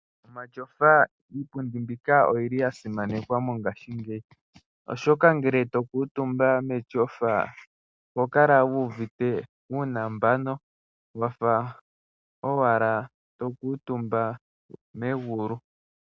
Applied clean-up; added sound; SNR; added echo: none; none; none; none.